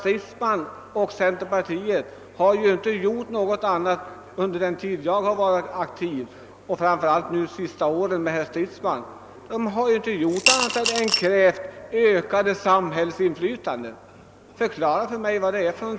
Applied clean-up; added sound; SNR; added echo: none; Coin (dropping) / Glass; 0 dB; none.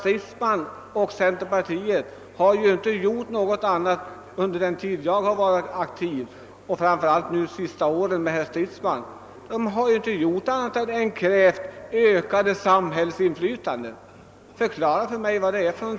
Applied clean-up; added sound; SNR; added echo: none; none; none; none.